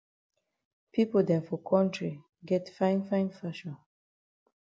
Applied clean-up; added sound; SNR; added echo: none; none; none; none.